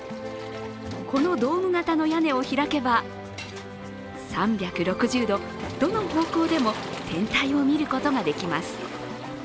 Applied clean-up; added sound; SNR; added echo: none; Waves, surf; 14 dB; none.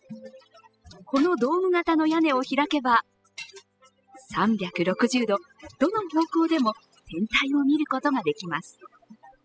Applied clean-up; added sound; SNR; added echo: classical method spectral subtraction.